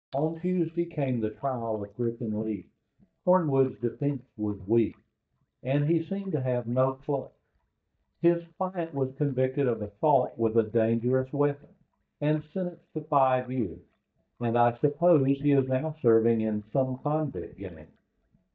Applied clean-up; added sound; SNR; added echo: neural mask model DeepFilterNet 3.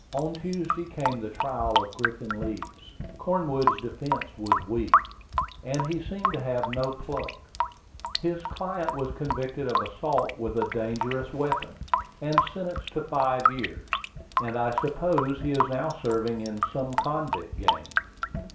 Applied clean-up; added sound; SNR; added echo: none; Drip / Sink (filling or washing) / Water tap, faucet; 0 dB; reverberation time 0.5 s.